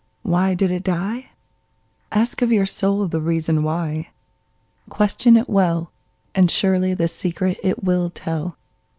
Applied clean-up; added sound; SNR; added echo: none; none; none; none.